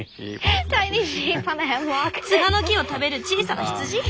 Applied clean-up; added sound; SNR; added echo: none; none; none; none.